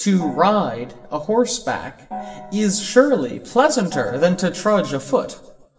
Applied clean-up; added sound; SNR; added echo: none; Gong; 17 dB; reverberation time 0.8 s.